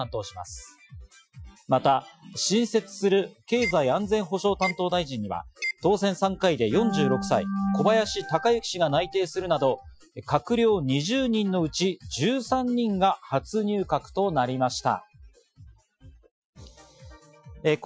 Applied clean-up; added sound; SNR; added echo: classical method Wiener filter.